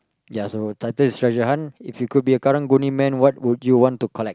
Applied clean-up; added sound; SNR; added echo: none; none; none; none.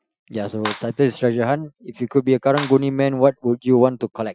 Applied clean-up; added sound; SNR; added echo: classical method Wiener filter.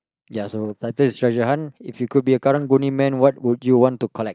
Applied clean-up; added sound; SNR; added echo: neural mask model DeepFilterNet 3.